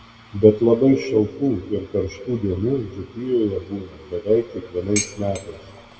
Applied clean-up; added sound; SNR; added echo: none; Dishes, pots, and pans; 9 dB; reverberation time 1.0 s.